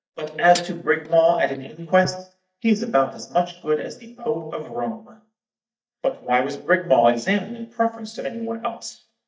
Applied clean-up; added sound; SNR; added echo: neural mask model DeepFilterNet 3.